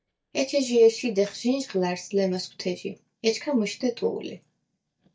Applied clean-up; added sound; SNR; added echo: neural mask model DeepFilterNet 3.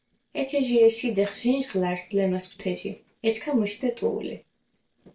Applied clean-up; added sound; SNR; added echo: neural separator model SepFormer DNS4.